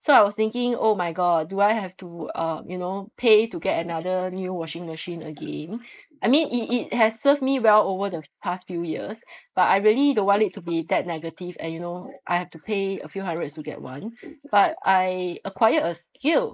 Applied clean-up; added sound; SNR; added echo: neural mask model Resemble Enhance denoiser.